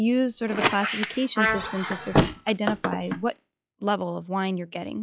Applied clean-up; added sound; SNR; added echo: classical method log-MMSE.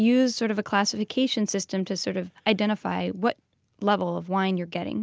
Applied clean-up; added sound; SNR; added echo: none; none; none; none.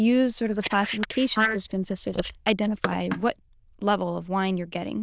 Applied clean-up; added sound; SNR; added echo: neural diffusion model UNIVERSE++.